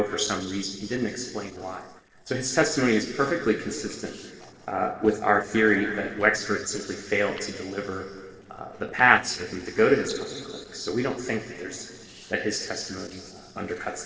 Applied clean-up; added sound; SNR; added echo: neural separator model SepFormer DNS4.